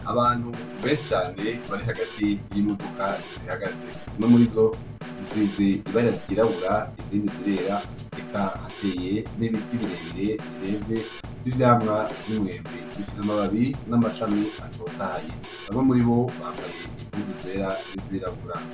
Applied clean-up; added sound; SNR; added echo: none; Snare drum / Drum kit; 11 dB; none.